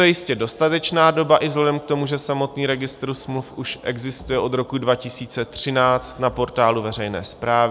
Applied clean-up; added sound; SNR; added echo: none; none; none; none.